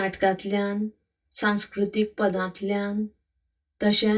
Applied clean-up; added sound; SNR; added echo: neural mask model DeepFilterNet 3.